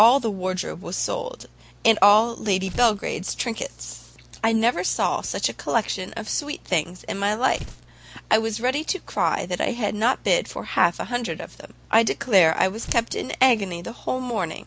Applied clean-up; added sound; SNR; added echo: none; Tearing; 18 dB; none.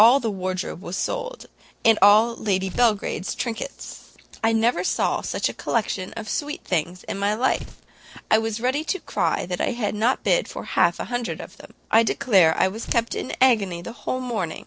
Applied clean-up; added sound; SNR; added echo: neural separator model SepFormer DNS4.